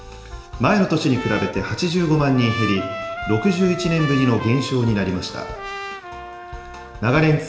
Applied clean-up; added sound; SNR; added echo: none; Trumpet; 12 dB; reverberation time 1.0 s.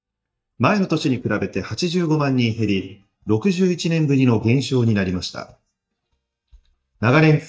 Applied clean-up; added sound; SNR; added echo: neural mask model DeepFilterNet 3.